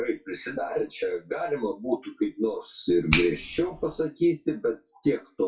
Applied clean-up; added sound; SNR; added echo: classical method WPE with log-MMSE.